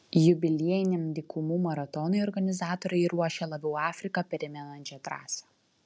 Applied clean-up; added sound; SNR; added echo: none; none; none; none.